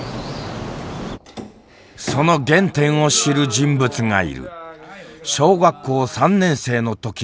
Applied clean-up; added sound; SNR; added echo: none; none; none; none.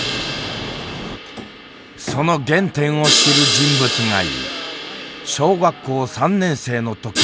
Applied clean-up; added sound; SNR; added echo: none; Crash cymbal; 3 dB; none.